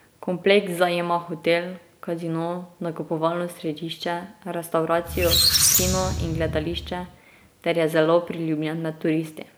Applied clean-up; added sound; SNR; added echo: none; Squeak; -1 dB; none.